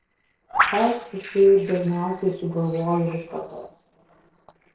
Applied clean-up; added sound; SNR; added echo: neural separator model SepFormer DNS4.